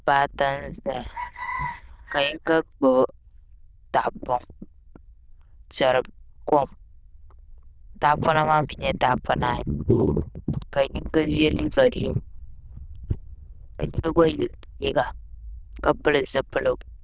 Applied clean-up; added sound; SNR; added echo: neural diffusion model UNIVERSE++.